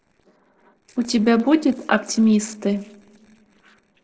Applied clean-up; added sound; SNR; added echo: neural separator model SepFormer DNS4.